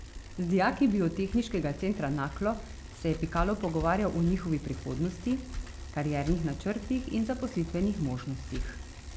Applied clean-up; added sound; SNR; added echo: none; Bicycle; 9 dB; none.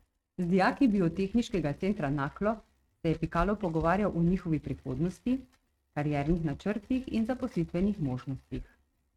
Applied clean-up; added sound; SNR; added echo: neural mask model RNNoise.